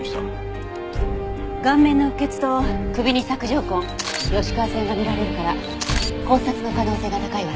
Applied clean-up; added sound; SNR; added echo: none; none; none; none.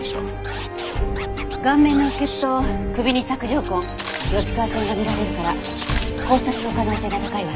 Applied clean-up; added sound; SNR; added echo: none; Scratching (performance technique); 15 dB; none.